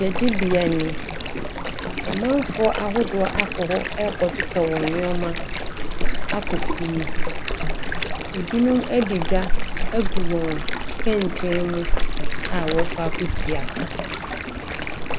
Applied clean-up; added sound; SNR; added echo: none; Stream; -3 dB; none.